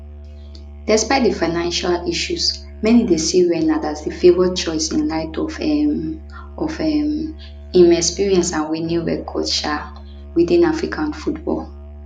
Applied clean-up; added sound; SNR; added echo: none; Musical instrument; 17 dB; none.